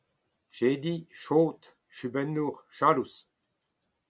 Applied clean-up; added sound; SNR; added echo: none; none; none; none.